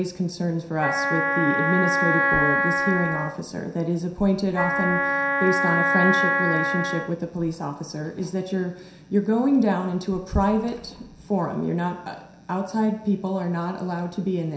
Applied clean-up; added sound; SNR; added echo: none; Wind instrument, woodwind instrument; -2 dB; reverberation time 0.7 s.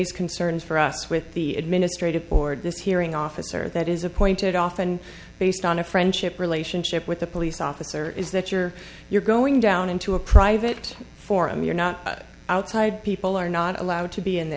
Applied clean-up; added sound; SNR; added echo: none; none; none; none.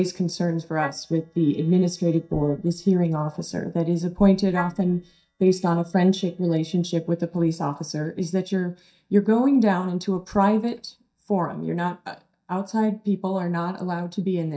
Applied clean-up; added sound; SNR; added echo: neural mask model DeepFilterNet 3.